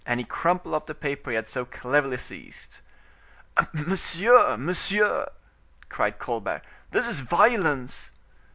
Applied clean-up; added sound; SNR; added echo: none; none; none; none.